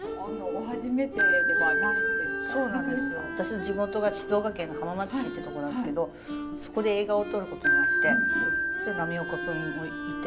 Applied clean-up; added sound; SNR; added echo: none; Wind chime; 0 dB; reverberation time 1.1 s.